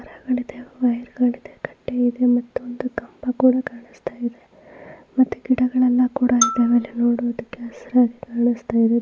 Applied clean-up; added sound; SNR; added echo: none; Marimba, xylophone; 8 dB; none.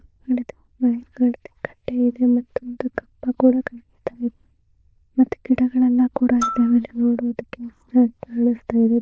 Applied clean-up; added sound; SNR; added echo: neural diffusion model UNIVERSE++.